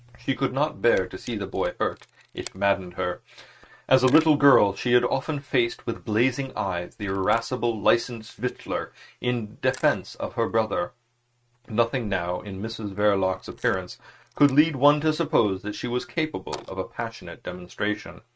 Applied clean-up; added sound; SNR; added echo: neural mask model RNNoise.